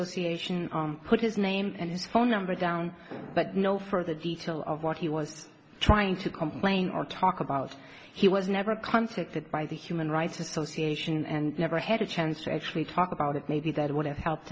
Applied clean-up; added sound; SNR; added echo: none; none; none; none.